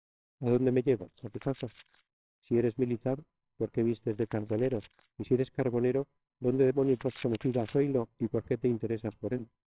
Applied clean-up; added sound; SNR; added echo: neural separator model SepFormer WHAMR!.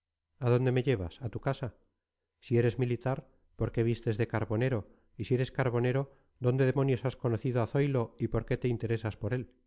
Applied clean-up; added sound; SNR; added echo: none; none; none; none.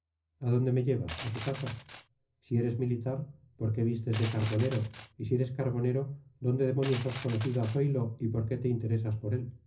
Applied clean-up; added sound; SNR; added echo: none; Glass; 17 dB; reverberation time 0.4 s.